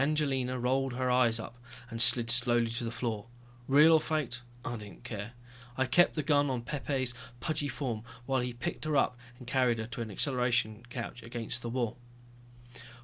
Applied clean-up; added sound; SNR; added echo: none; none; none; none.